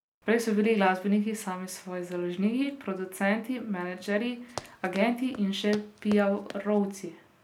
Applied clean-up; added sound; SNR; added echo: none; Run; 16 dB; none.